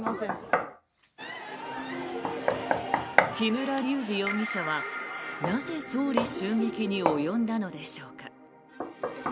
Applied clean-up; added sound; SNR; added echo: none; Knock; 3 dB; none.